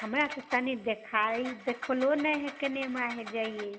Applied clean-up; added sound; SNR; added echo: none; Engine; 14 dB; none.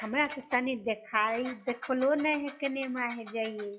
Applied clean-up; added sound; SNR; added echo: classical method log-MMSE.